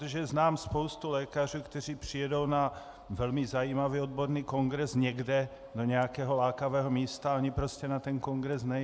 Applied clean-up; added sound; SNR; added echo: none; none; none; none.